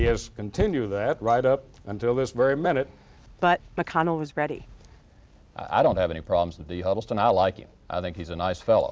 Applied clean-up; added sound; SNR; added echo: none; none; none; none.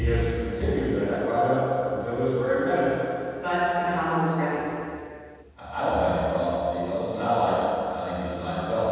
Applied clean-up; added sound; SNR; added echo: none; none; none; reverberation time 2.1 s.